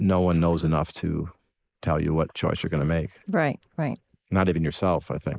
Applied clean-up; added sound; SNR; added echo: neural mask model Resemble Enhance denoiser.